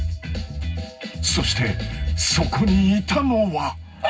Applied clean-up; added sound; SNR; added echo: none; none; none; reverberation time 0.4 s.